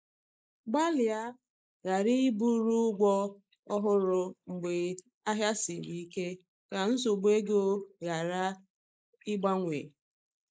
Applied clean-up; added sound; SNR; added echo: neural mask model Resemble Enhance denoiser.